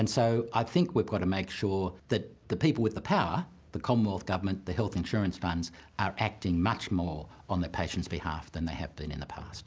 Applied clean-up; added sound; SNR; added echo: none; none; none; none.